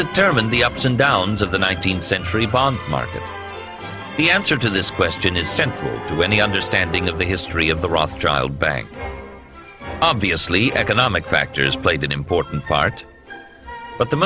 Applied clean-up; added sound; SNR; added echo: none; none; none; none.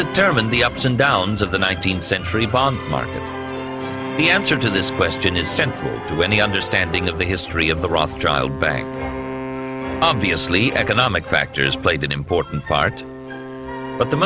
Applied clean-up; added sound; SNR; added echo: none; Wind instrument, woodwind instrument; 11 dB; none.